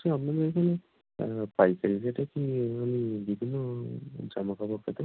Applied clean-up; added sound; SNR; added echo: none; none; none; none.